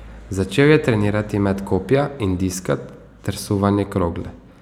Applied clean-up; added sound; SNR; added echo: none; none; none; none.